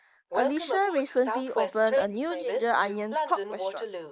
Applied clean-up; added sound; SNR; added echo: neural mask model Resemble Enhance denoiser.